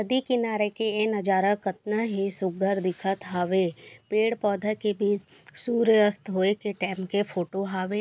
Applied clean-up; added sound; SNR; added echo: none; none; none; none.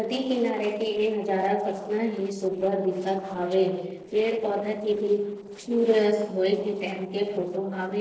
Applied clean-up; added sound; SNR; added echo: neural separator model SepFormer DNS4.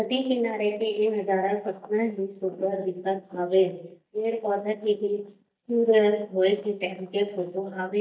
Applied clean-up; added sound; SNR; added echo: neural mask model DeepFilterNet 3.